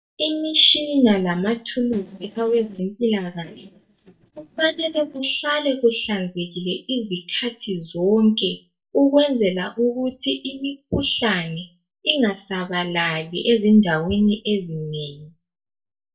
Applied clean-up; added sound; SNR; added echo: neural mask model DeepFilterNet 3.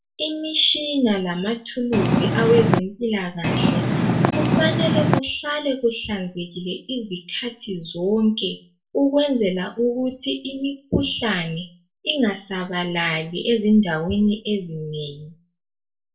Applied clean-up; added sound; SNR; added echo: none; Purr; -4 dB; reverberation time 0.3 s.